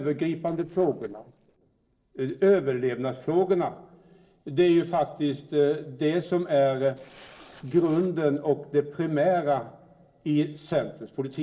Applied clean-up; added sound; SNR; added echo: neural separator model SepFormer DNS4.